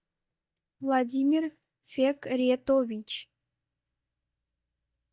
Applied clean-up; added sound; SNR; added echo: neural mask model DeepFilterNet 3.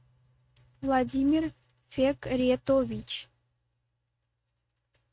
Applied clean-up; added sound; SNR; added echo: neural mask model RNNoise.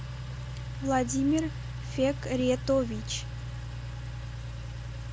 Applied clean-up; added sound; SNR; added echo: none; Engine; 5 dB; none.